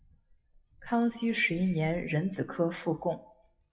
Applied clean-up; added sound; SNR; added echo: classical method WPE with log-MMSE.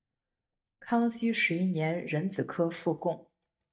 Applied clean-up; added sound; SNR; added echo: neural mask model DeepFilterNet 3.